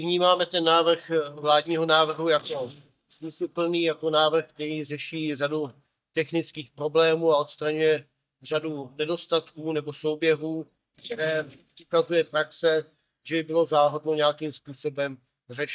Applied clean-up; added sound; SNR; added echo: neural mask model DeepFilterNet 3.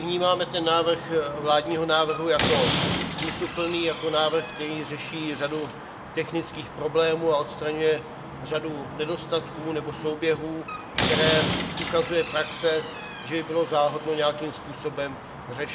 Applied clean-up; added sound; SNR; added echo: none; Slam; 6 dB; reverberation time 1.6 s.